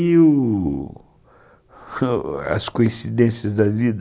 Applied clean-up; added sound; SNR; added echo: none; none; none; none.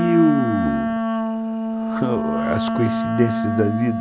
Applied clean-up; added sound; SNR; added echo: none; Wind instrument, woodwind instrument; 0 dB; none.